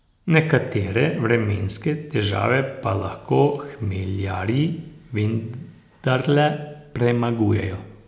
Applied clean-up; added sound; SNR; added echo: none; none; none; none.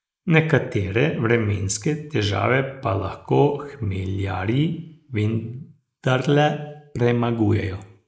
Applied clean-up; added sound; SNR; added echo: neural mask model Resemble Enhance denoiser.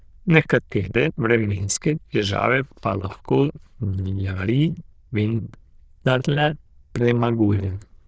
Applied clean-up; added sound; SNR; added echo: neural diffusion model UNIVERSE++.